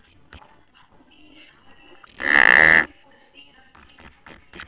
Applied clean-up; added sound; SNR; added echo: neural separator model SepFormer WHAMR!.